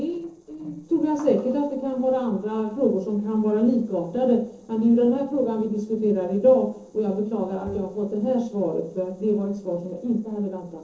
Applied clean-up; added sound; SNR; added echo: neural separator model SepFormer DNS4.